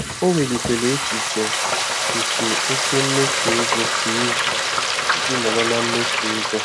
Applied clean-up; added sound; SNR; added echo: none; Frying (food); -3 dB; none.